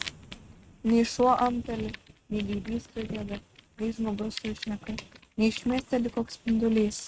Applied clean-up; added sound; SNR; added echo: neural mask model RNNoise.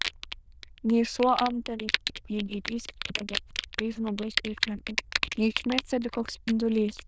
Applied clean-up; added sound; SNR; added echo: neural diffusion model UNIVERSE++.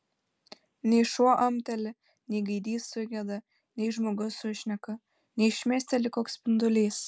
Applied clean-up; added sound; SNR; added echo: none; none; none; none.